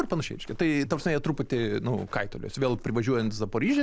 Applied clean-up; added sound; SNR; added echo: none; Walk, footsteps; 14 dB; none.